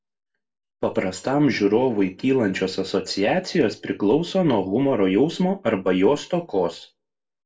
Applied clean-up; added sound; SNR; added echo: none; none; none; reverberation time 0.2 s.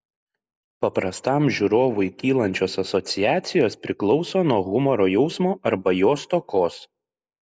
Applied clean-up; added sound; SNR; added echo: none; none; none; none.